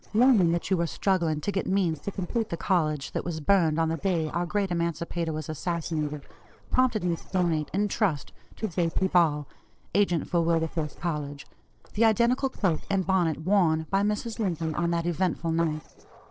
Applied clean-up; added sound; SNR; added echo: neural separator model SepFormer DNS4.